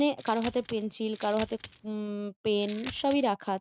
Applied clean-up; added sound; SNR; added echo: none; Coin (dropping); 8 dB; none.